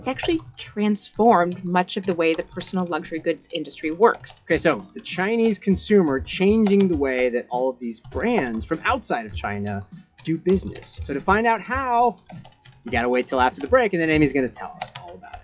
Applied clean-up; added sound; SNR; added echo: classical method WPE with log-MMSE.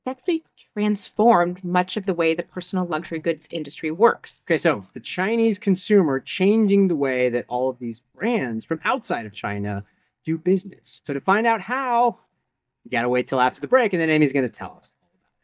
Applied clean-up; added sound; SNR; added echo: neural mask model DeepFilterNet 3.